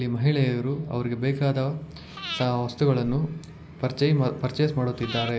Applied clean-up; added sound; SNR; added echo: none; Breathing; 14 dB; none.